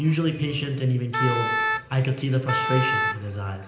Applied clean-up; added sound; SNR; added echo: none; Wind instrument, woodwind instrument; 2 dB; reverberation time 0.8 s.